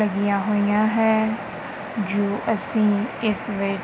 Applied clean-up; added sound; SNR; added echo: none; none; none; none.